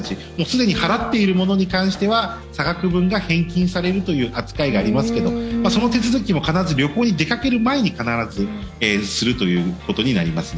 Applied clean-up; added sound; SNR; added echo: none; none; none; none.